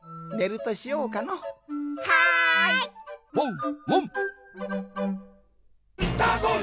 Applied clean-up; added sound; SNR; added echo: none; none; none; none.